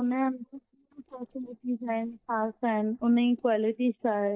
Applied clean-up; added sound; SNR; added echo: neural mask model DeepFilterNet 3.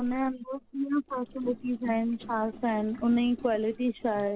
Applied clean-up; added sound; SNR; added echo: none; Gurgling; 17 dB; none.